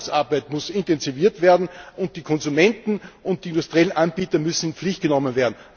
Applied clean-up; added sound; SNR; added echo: none; none; none; none.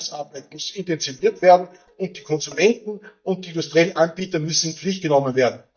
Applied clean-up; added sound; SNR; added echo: neural mask model DeepFilterNet 3.